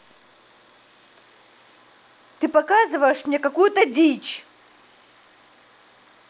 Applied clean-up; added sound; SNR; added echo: none; none; none; none.